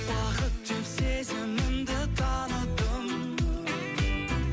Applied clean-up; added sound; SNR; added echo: none; none; none; none.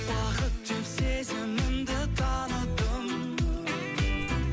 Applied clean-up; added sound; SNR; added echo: none; Whoosh, swoosh, swish; 13 dB; none.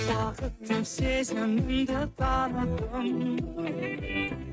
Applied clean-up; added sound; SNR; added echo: neural mask model RNNoise.